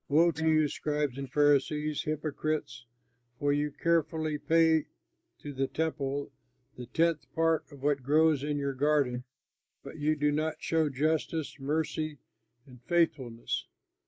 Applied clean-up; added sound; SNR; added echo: neural mask model Resemble Enhance denoiser.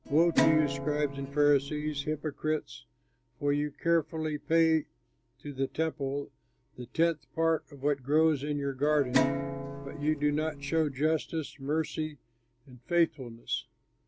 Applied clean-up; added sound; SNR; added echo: none; Guitar; 4 dB; none.